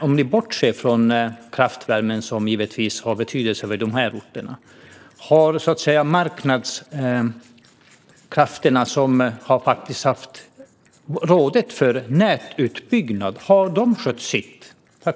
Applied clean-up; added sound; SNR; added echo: neural separator model SepFormer DNS4.